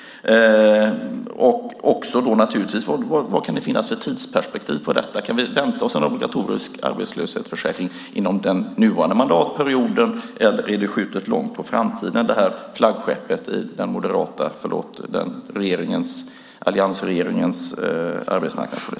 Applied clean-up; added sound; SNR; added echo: none; none; none; none.